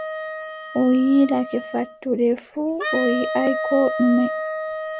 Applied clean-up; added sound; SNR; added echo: none; Wind instrument, woodwind instrument; 7 dB; none.